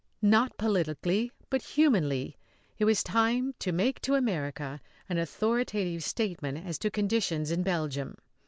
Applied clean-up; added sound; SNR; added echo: none; none; none; none.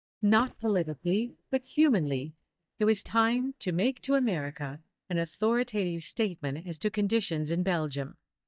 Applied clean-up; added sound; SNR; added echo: neural mask model DeepFilterNet 3.